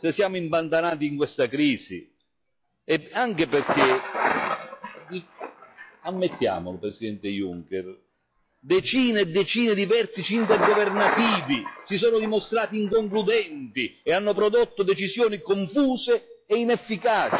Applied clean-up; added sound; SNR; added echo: classical method log-MMSE.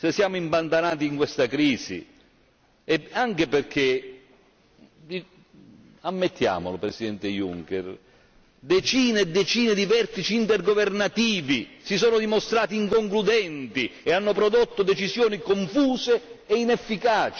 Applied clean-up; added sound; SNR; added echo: none; none; none; none.